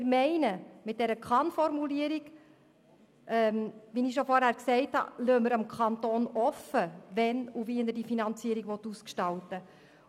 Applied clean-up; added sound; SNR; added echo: none; none; none; none.